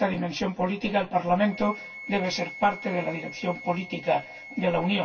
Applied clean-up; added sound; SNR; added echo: none; Wind instrument, woodwind instrument; 16 dB; reverberation time 0.1 s.